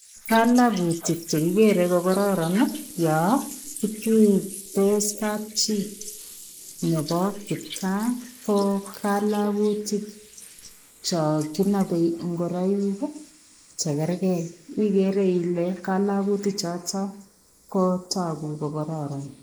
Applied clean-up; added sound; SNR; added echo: neural mask model Resemble Enhance denoiser.